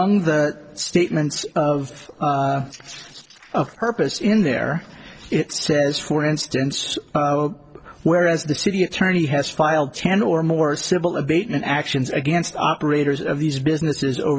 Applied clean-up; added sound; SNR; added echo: neural separator model SepFormer DNS4.